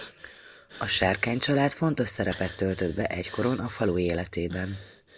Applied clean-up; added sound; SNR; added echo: none; Breathing; 18 dB; none.